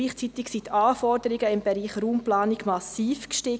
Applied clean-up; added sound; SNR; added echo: none; none; none; none.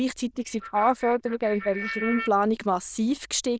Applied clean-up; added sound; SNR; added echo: neural diffusion model UNIVERSE++.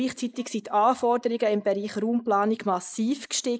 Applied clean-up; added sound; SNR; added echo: neural mask model Resemble Enhance denoiser.